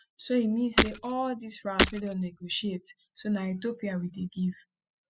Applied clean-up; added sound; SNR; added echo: classical method spectral subtraction.